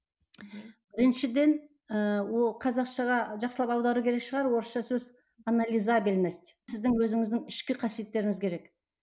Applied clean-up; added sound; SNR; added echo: none; none; none; none.